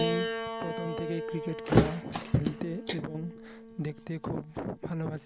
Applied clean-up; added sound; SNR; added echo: none; Piano + Thump, thud; -3 dB; none.